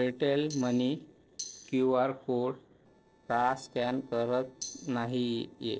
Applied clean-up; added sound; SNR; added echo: neural separator model SepFormer DNS4.